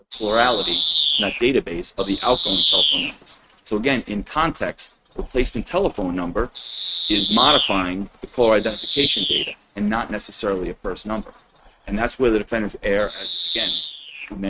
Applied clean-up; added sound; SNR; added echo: neural mask model RNNoise.